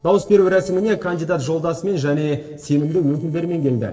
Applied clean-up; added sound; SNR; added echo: neural separator model SepFormer DNS4.